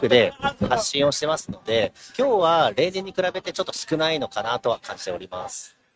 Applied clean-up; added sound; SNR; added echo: neural mask model RNNoise.